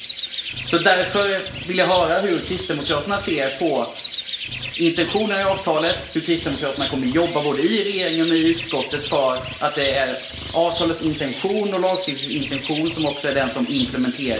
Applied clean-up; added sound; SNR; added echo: none; Bird; 9 dB; reverberation time 0.7 s.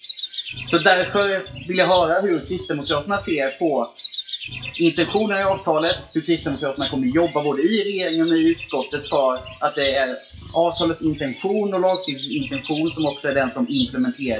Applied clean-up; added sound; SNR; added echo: classical method WPE with log-MMSE.